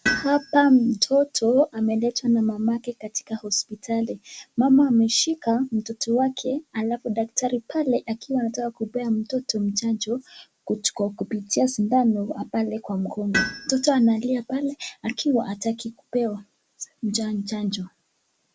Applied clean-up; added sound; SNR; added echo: none; Tools; 10 dB; none.